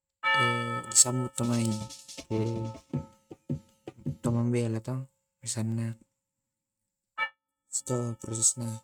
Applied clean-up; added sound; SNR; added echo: neural mask model RNNoise.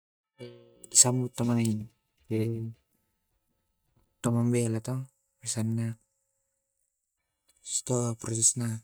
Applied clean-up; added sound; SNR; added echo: neural mask model DeepFilterNet 3.